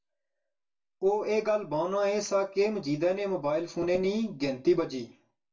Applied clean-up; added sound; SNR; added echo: none; none; none; reverberation time 0.2 s.